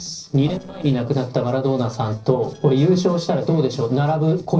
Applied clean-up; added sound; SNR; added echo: neural separator model SepFormer DNS4.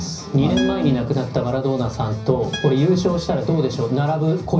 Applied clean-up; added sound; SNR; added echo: none; Acoustic guitar; 18 dB; reverberation time 0.5 s.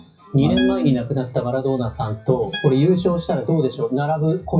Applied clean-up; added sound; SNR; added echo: classical method WPE with log-MMSE.